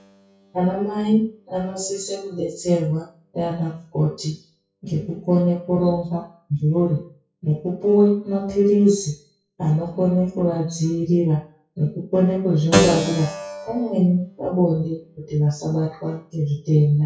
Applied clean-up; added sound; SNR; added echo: classical method WPE with log-MMSE.